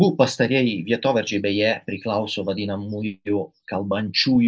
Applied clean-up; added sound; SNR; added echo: none; none; none; none.